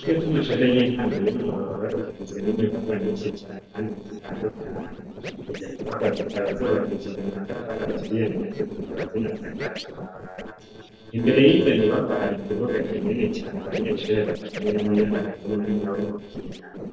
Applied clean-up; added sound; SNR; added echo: neural separator model SepFormer DNS4.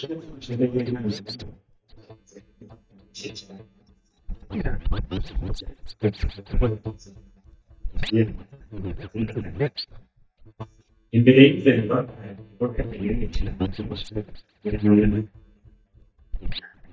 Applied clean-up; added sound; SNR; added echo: neural mask model DeepFilterNet 3.